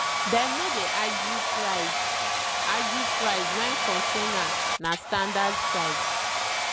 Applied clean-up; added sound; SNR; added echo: none; Domestic sounds, home sounds; -5 dB; none.